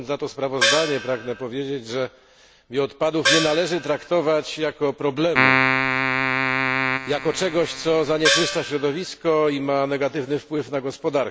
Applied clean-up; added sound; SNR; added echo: none; Keyboard (musical) + Gong; -1 dB; none.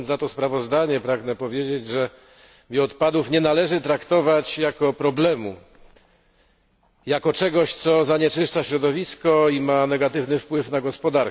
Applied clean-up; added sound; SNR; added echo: none; none; none; none.